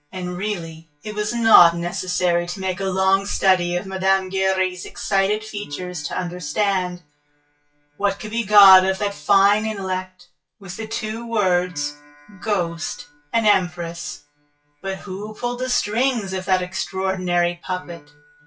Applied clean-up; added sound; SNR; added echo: classical method WPE with log-MMSE.